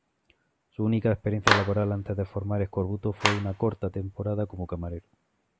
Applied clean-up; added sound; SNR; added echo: none; Clapping; 5 dB; none.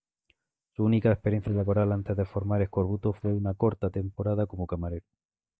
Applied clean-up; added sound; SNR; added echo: neural mask model DeepFilterNet 3.